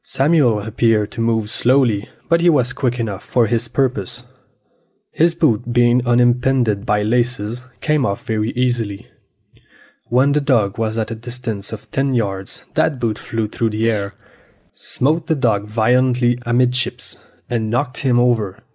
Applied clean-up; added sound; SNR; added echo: neural mask model Resemble Enhance denoiser.